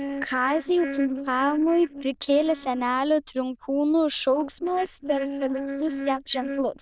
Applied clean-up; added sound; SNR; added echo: neural diffusion model UNIVERSE++.